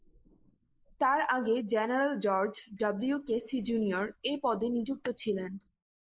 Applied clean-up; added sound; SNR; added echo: neural mask model Resemble Enhance denoiser.